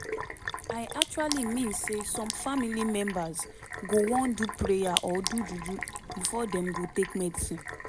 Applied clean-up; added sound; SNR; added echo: none; Sink (filling or washing); 6 dB; none.